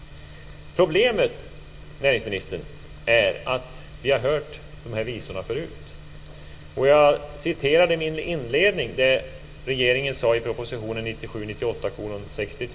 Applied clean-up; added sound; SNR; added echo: none; none; none; reverberation time 0.9 s.